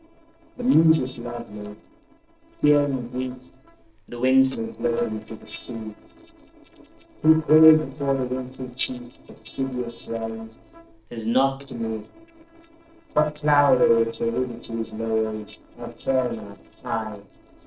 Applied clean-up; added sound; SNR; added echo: neural separator model SepFormer DNS4.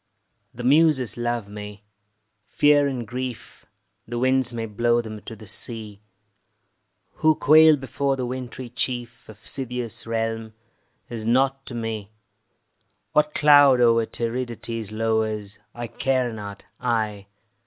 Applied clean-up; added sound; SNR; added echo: none; none; none; none.